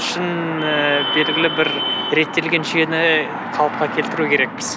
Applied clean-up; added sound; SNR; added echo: none; none; none; none.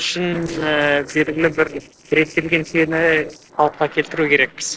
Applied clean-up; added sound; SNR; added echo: neural separator model SepFormer DNS4.